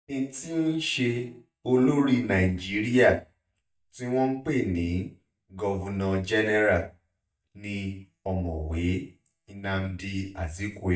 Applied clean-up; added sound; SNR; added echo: neural mask model DeepFilterNet 3.